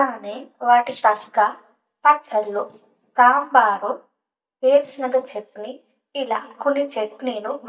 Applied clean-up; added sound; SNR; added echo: neural mask model DeepFilterNet 3.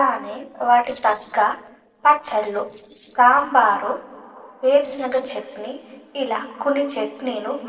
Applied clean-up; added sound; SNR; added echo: neural separator model SepFormer DNS4.